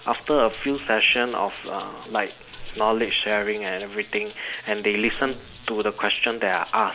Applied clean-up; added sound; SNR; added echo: none; Car + Rattle (instrument); 18 dB; none.